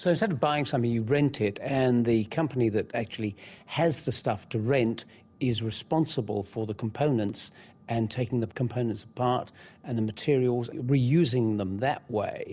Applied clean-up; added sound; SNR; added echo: none; none; none; none.